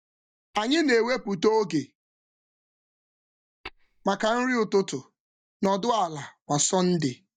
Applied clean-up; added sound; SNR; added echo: neural mask model DeepFilterNet 3.